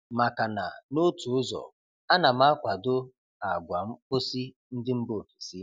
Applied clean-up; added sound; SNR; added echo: none; none; none; none.